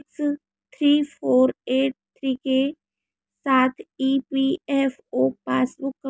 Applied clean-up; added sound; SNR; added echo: none; none; none; none.